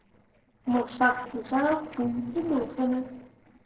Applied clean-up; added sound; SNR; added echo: neural separator model SepFormer DNS4.